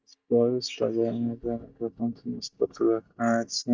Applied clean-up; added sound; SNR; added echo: neural mask model DeepFilterNet 3.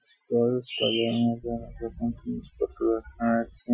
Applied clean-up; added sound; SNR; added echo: classical method Wiener filter.